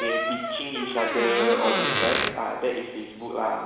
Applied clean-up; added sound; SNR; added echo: none; Door; 2 dB; reverberation time 1.0 s.